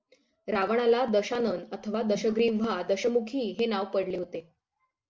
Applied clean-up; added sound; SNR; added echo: neural separator model SepFormer DNS4.